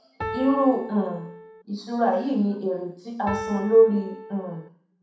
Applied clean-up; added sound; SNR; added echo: none; Piano; 10 dB; reverberation time 0.6 s.